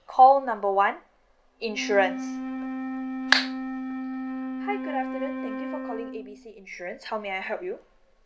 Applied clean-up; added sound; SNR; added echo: none; Wind instrument, woodwind instrument; 8 dB; none.